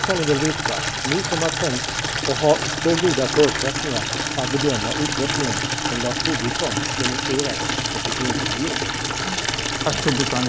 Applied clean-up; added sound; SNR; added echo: none; Water tap, faucet / Liquid; 0 dB; none.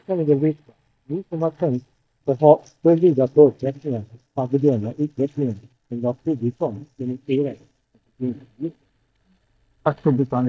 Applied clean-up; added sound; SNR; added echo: neural mask model DeepFilterNet 3.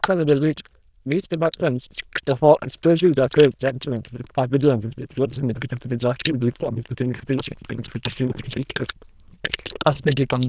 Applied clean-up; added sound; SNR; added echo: neural diffusion model UNIVERSE++.